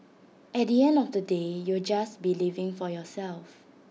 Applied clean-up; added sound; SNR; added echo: none; none; none; none.